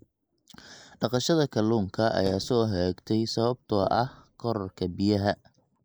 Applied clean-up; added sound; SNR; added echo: neural mask model Resemble Enhance denoiser.